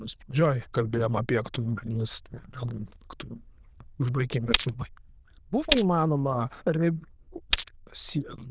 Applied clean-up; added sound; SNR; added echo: neural diffusion model UNIVERSE++.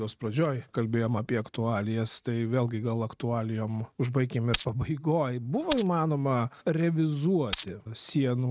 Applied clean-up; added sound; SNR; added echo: neural mask model RNNoise.